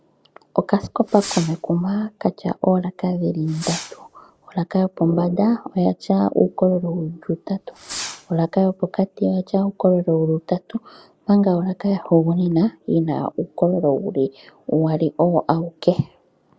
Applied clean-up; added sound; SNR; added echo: none; Fireworks; 14 dB; none.